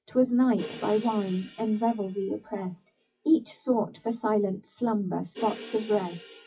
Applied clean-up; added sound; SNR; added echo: classical method WPE with log-MMSE.